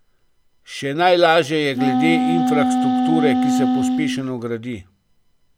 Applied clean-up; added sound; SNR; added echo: none; Wind instrument, woodwind instrument; -3 dB; none.